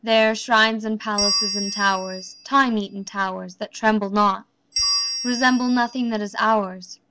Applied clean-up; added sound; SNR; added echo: none; Bell; 6 dB; none.